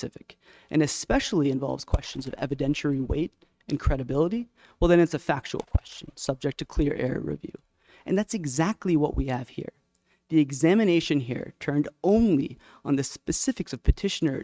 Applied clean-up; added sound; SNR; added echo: neural mask model RNNoise.